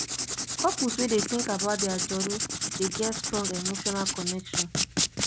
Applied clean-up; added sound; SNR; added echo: none; Writing; -1 dB; none.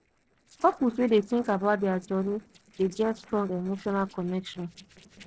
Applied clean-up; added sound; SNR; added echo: neural separator model SepFormer DNS4.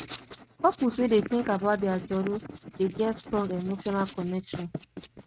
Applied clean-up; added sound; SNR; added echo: neural mask model RNNoise.